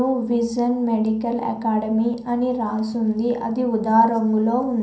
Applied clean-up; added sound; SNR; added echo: none; none; none; reverberation time 0.6 s.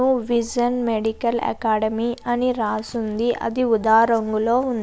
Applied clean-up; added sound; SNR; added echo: none; none; none; none.